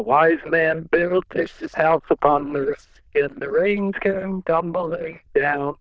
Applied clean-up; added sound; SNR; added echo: neural diffusion model UNIVERSE++.